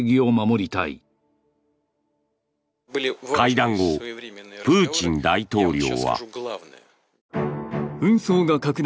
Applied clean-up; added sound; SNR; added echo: none; none; none; none.